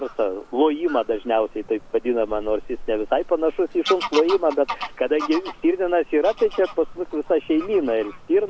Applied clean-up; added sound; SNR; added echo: none; Bird vocalization, bird call, bird song / Fowl; 14 dB; none.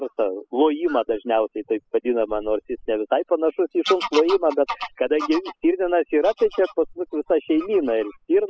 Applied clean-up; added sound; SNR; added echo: classical method spectral subtraction.